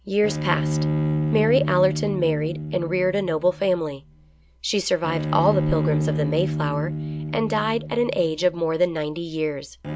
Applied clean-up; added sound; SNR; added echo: none; Bowed string instrument; 3 dB; none.